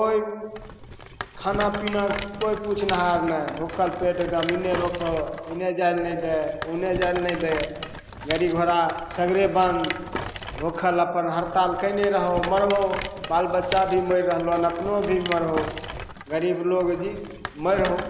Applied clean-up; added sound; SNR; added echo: none; Rattle; 11 dB; none.